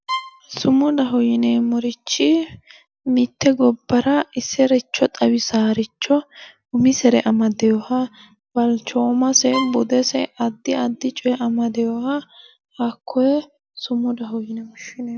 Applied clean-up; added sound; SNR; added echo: none; Bowed string instrument; 12 dB; none.